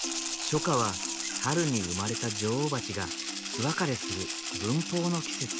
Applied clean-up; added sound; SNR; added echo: none; Rattle (instrument); 4 dB; none.